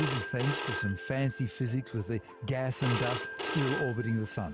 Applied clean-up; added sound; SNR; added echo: none; Telephone; 0 dB; none.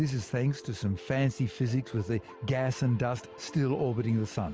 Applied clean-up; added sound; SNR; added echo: none; none; none; none.